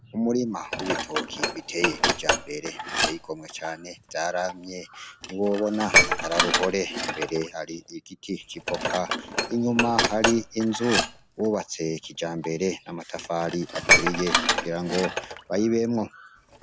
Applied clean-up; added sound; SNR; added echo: none; Dishes, pots, and pans; 0 dB; none.